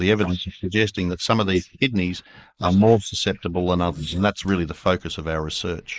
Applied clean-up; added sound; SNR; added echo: neural mask model Resemble Enhance denoiser.